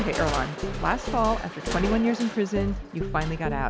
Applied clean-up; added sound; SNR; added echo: none; Crushing; 10 dB; none.